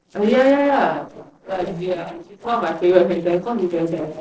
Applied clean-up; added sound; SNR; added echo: neural separator model SepFormer DNS4.